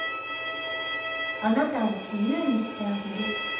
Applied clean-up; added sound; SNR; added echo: none; Bowed string instrument; 4 dB; reverberation time 0.8 s.